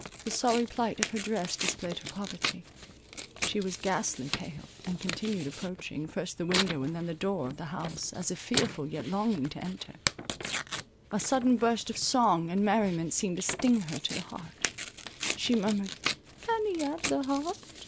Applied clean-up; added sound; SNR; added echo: none; Tearing; 7 dB; none.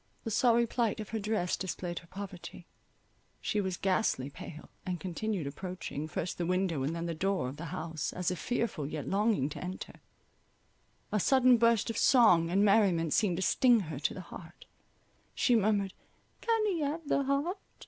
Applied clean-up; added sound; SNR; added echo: none; none; none; none.